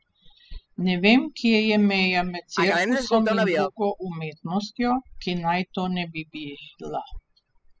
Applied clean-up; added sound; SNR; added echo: classical method spectral subtraction.